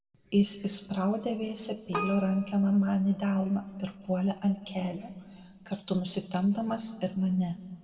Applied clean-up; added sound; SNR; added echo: none; Keyboard (musical); 14 dB; reverberation time 1.4 s.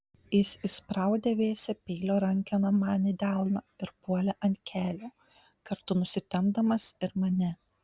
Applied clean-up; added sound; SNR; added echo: none; none; none; none.